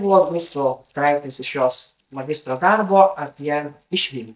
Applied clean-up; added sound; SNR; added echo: neural mask model DeepFilterNet 3.